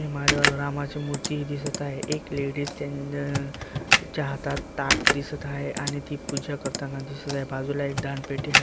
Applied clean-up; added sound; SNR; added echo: none; Computer keyboard; -2 dB; none.